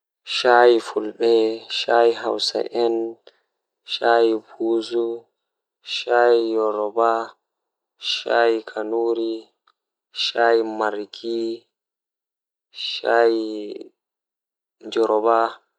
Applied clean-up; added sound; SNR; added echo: none; none; none; none.